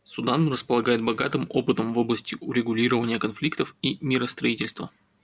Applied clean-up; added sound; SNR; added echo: none; none; none; none.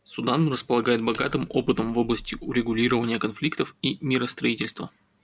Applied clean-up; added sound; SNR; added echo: none; Cutlery, silverware; 20 dB; none.